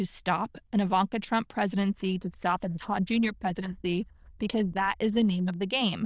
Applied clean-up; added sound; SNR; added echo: neural diffusion model UNIVERSE++.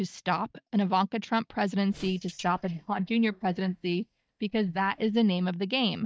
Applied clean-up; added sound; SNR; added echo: neural mask model DeepFilterNet 3.